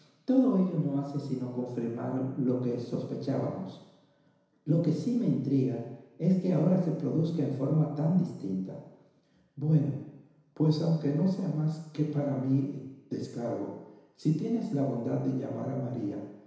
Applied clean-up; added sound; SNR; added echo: none; none; none; reverberation time 1.0 s.